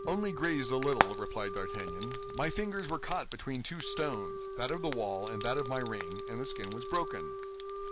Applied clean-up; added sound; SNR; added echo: none; Wind instrument, woodwind instrument + Frying (food); 2 dB; none.